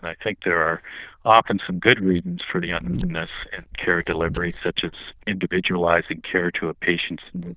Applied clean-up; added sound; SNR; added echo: neural diffusion model UNIVERSE++.